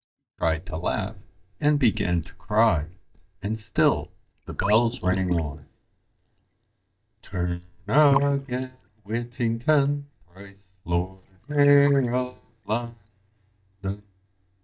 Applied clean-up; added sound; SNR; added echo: neural mask model DeepFilterNet 3.